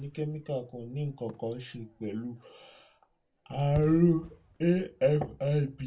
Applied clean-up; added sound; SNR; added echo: none; Fireworks; 20 dB; reverberation time 0.2 s.